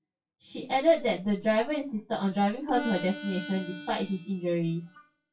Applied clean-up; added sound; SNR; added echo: classical method WPE with log-MMSE.